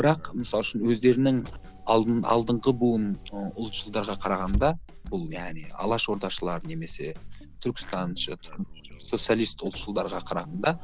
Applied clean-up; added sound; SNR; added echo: none; Engine / Car; 11 dB; none.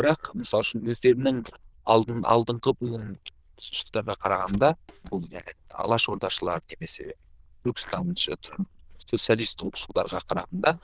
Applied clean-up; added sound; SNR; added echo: neural diffusion model UNIVERSE++.